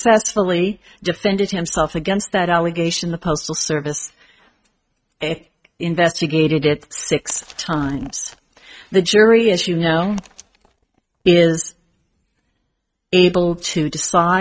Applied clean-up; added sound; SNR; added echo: neural mask model RNNoise.